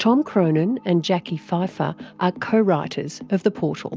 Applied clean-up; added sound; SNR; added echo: none; none; none; none.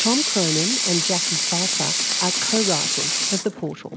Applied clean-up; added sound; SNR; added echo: none; Sink (filling or washing) / Water tap, faucet / Liquid; -3 dB; none.